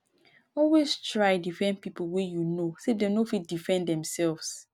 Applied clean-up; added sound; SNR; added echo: none; none; none; none.